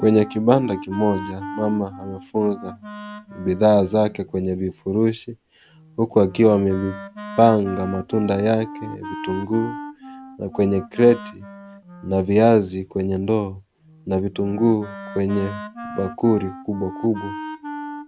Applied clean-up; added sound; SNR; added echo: none; Wind instrument, woodwind instrument; 14 dB; none.